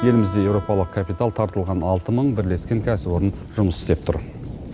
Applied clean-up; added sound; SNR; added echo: none; Guitar; 19 dB; none.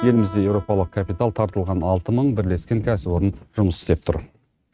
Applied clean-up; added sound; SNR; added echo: neural mask model RNNoise.